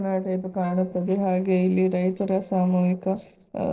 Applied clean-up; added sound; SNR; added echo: neural separator model SepFormer DNS4.